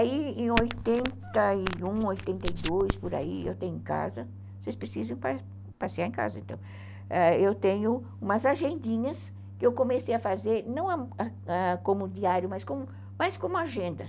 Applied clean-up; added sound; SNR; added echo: none; Organ; 14 dB; none.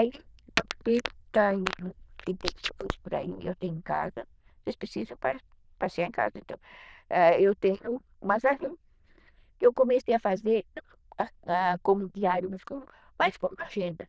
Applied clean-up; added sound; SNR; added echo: neural diffusion model UNIVERSE++.